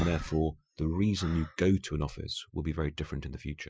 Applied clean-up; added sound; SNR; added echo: classical method Wiener filter.